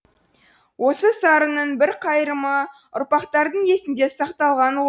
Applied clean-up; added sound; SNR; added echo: none; none; none; none.